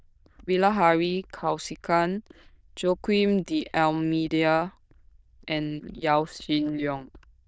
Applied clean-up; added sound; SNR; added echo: neural diffusion model UNIVERSE++.